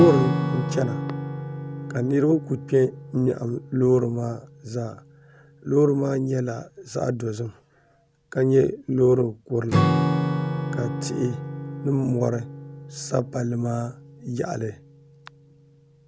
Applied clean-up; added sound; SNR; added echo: none; Acoustic guitar / Strum; 5 dB; none.